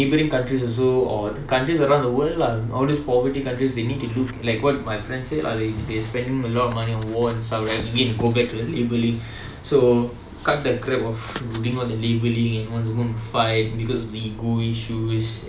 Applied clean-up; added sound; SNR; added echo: none; none; none; none.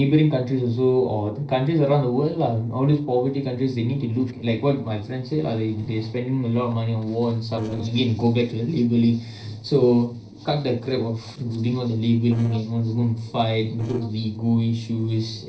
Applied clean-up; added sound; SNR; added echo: neural separator model SepFormer DNS4.